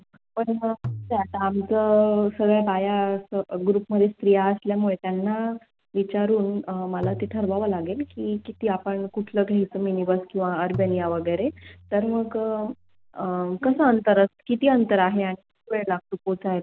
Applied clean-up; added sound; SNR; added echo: none; Tabla; 16 dB; none.